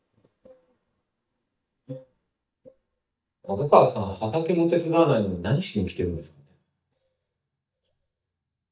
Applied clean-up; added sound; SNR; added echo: neural mask model DeepFilterNet 3.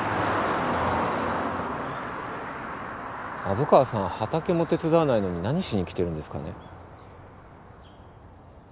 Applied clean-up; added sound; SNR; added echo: none; none; none; none.